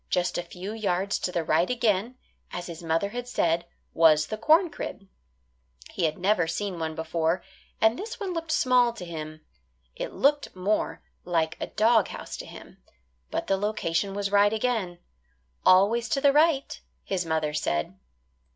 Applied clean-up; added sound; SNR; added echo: none; none; none; none.